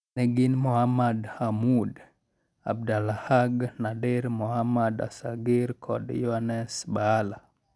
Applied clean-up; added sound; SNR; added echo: none; none; none; none.